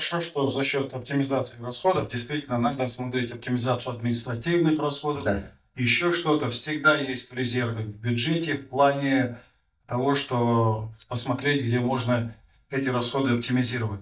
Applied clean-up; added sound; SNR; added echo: neural mask model DeepFilterNet 3.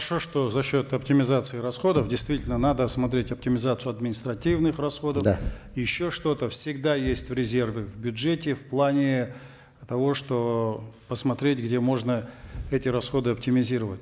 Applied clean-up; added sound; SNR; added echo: none; none; none; none.